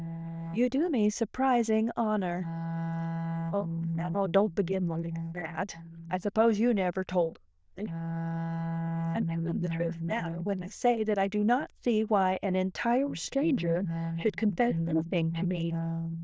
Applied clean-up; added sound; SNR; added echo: neural diffusion model UNIVERSE++.